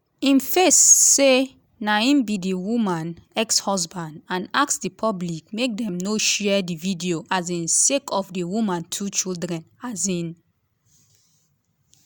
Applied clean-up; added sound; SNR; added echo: none; none; none; none.